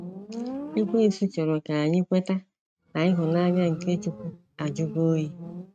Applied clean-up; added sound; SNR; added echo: neural mask model RNNoise.